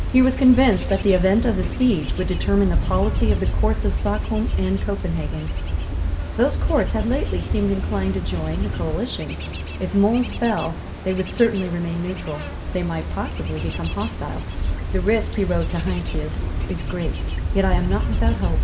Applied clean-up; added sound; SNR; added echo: none; Wind / Bird / Insect; 1 dB; reverberation time 2.3 s.